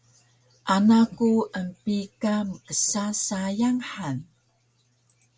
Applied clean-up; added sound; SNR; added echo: none; none; none; none.